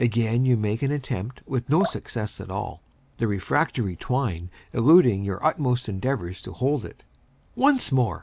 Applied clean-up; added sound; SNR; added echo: none; Drip; 15 dB; none.